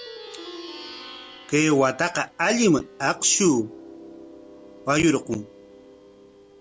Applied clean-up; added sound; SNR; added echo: none; Plucked string instrument; 18 dB; none.